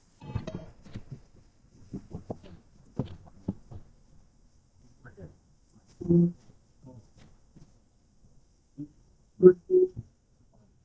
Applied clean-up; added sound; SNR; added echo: neural mask model DeepFilterNet 3.